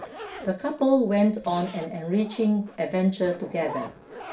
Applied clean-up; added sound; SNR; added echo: none; Zipper (clothing); 16 dB; reverberation time 0.3 s.